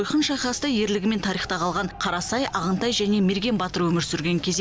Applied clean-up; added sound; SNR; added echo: none; none; none; none.